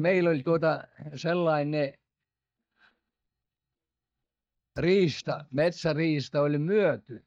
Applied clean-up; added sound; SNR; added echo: neural mask model DeepFilterNet 3.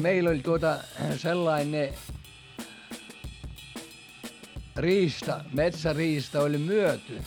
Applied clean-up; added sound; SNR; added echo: none; Drum / Drum kit; 13 dB; none.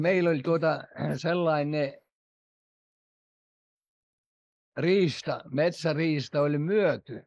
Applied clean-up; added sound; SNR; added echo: neural mask model Resemble Enhance denoiser.